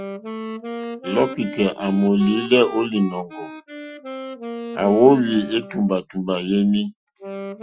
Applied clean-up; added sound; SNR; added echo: classical method Wiener filter.